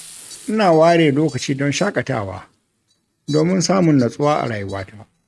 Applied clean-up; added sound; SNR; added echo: neural mask model RNNoise.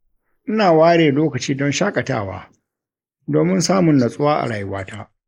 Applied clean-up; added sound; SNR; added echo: neural mask model Resemble Enhance denoiser.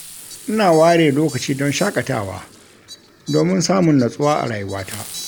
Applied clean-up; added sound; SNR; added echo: none; Fowl + Fireworks; 18 dB; none.